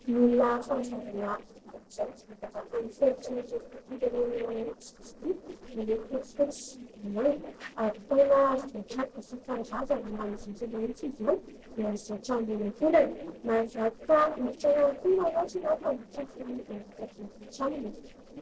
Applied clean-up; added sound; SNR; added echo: neural separator model SepFormer DNS4.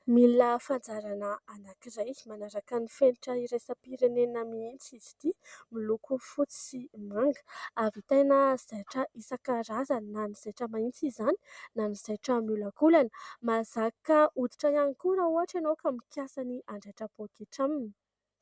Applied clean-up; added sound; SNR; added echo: none; none; none; none.